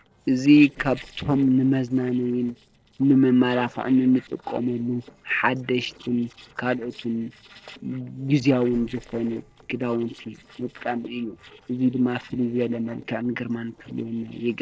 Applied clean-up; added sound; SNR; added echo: neural separator model SepFormer DNS4.